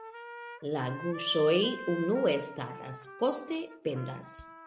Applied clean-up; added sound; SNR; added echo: none; Trumpet; 13 dB; none.